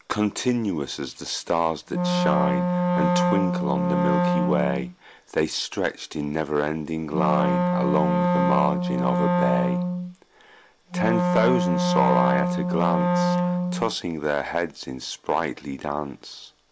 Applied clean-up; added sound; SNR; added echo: none; Wind instrument, woodwind instrument; -4 dB; none.